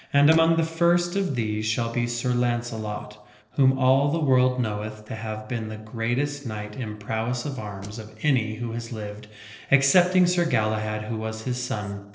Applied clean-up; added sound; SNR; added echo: neural separator model SepFormer DNS4.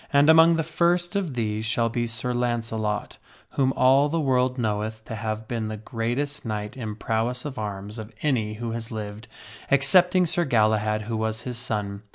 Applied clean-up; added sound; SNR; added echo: none; none; none; none.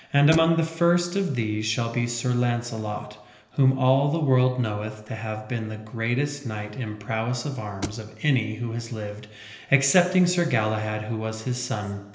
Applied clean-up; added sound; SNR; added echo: none; Thump, thud; 12 dB; reverberation time 1.4 s.